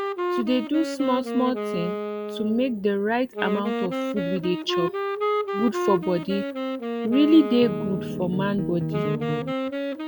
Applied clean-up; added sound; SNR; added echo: none; Bass guitar + Wind instrument, woodwind instrument; 3 dB; none.